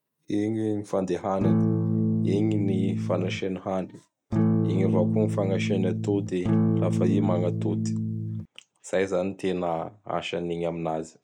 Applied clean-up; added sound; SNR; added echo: none; Electric guitar / Strum; -4 dB; none.